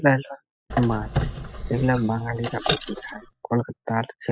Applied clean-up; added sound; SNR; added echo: classical method spectral subtraction.